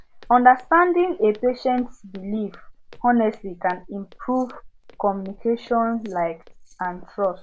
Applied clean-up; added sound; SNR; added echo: none; Keys jangling + Walk, footsteps; 20 dB; none.